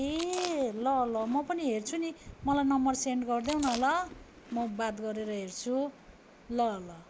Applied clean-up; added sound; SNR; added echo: none; Chewing, mastication; 16 dB; none.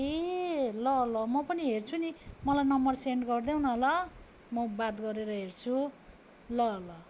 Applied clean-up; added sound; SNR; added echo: none; none; none; none.